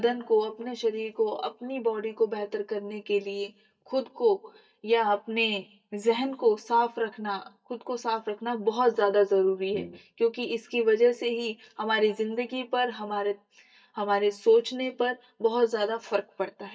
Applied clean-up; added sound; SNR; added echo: neural mask model DeepFilterNet 3.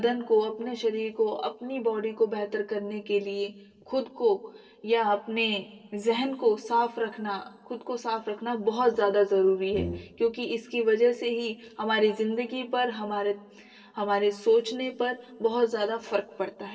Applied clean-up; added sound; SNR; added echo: neural separator model SepFormer DNS4.